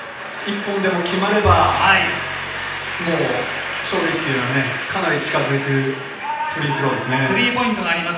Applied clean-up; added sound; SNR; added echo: none; Bowed string instrument; 11 dB; reverberation time 0.9 s.